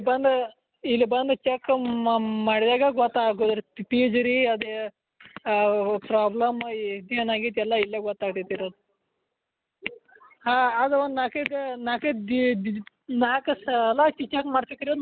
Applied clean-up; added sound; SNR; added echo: none; none; none; none.